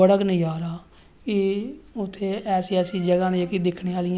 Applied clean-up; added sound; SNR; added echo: none; none; none; none.